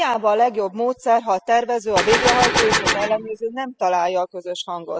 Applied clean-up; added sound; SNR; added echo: classical method spectral subtraction.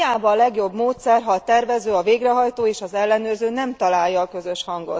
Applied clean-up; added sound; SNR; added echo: none; none; none; none.